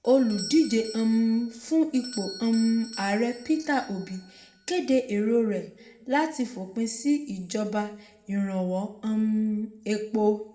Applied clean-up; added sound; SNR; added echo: none; Doorbell; 20 dB; reverberation time 0.8 s.